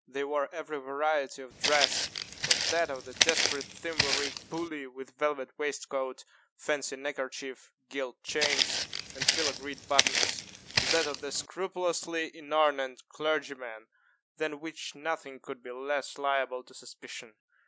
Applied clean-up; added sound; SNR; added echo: none; Walk, footsteps; -3 dB; none.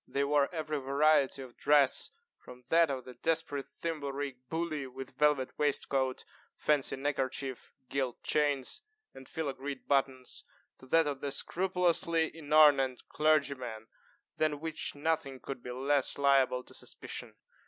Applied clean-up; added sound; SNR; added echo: none; none; none; none.